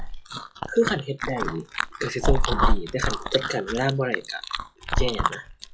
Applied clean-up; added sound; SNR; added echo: classical method log-MMSE.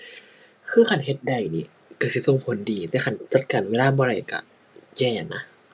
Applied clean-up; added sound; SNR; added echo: none; none; none; none.